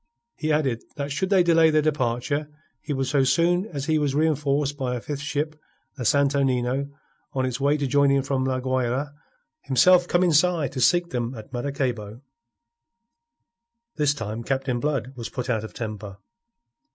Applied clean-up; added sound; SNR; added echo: none; none; none; none.